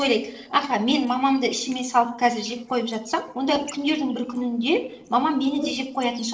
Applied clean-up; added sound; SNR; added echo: neural separator model SepFormer DNS4.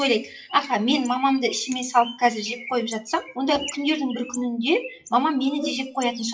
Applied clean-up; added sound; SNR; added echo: classical method WPE with log-MMSE.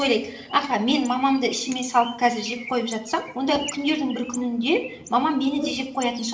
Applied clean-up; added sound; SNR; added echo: none; Bird; 18 dB; reverberation time 0.8 s.